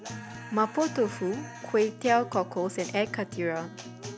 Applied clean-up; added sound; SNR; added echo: none; Guitar; 12 dB; none.